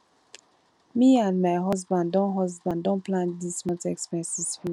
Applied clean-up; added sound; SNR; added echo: none; none; none; none.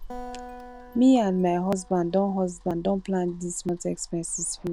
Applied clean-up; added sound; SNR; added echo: none; Acoustic guitar + Engine starting / Car; 18 dB; none.